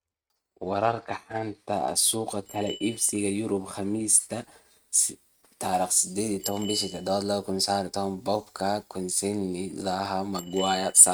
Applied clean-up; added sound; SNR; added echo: neural mask model RNNoise.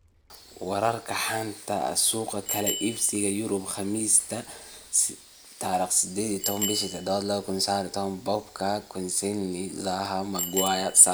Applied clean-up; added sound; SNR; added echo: none; Bicycle bell; 12 dB; none.